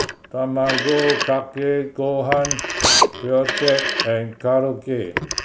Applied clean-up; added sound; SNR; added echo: none; Drill + Telephone; 2 dB; none.